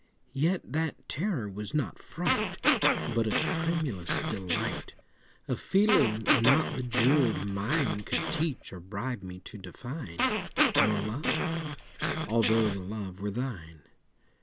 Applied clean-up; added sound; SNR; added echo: none; Growling; -1 dB; none.